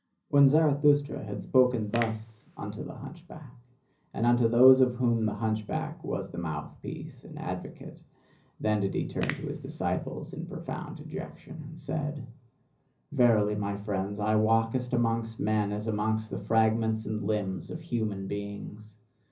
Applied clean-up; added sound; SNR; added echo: none; Crack / Crackle; 13 dB; reverberation time 0.5 s.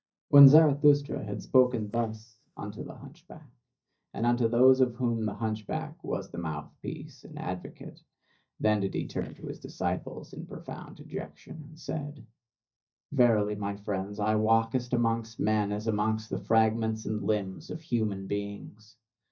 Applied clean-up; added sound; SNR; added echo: neural mask model DeepFilterNet 3.